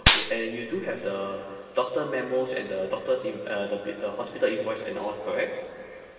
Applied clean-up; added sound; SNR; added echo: none; Gunshot, gunfire; -4 dB; reverberation time 2.4 s.